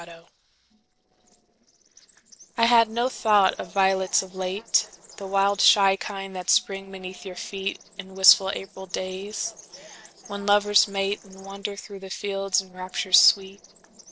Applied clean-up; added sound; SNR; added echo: neural separator model SepFormer DNS4.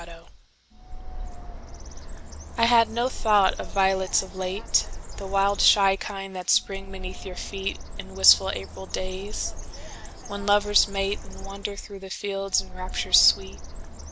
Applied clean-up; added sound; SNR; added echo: none; Bird; 8 dB; none.